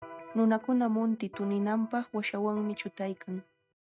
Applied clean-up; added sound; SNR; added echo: neural mask model RNNoise.